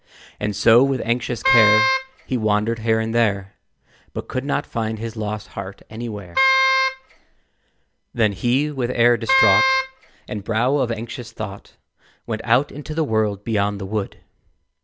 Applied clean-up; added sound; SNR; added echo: none; Wind instrument, woodwind instrument; -2 dB; none.